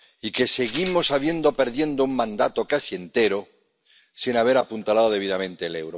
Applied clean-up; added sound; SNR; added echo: none; Tambourine; 1 dB; none.